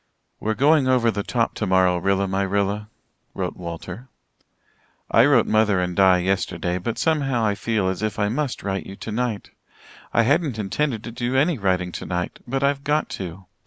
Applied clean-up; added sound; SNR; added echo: none; none; none; none.